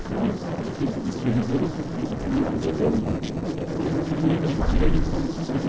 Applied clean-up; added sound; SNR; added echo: neural separator model SepFormer DNS4.